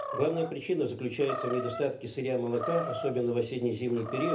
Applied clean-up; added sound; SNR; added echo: none; Animal; 8 dB; reverberation time 0.3 s.